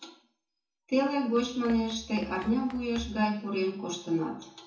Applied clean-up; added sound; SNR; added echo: none; Run; 16 dB; reverberation time 0.6 s.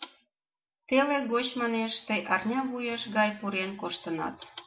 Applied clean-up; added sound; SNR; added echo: none; none; none; none.